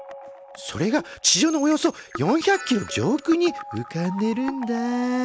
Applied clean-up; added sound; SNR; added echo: none; none; none; none.